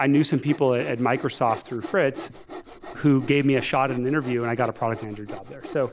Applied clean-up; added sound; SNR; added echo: none; Sawing; 16 dB; none.